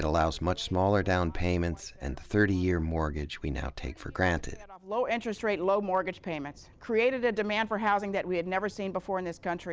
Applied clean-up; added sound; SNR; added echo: none; none; none; none.